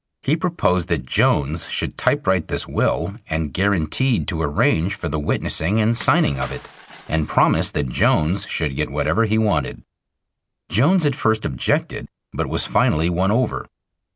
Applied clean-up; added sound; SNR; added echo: none; Shatter / Crushing; 19 dB; none.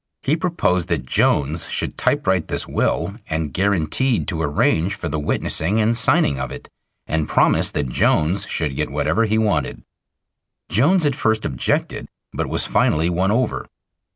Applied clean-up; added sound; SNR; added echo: none; none; none; none.